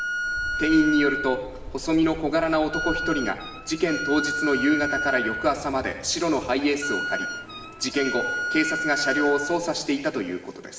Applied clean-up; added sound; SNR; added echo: none; Wind instrument, woodwind instrument; 5 dB; reverberation time 2.6 s.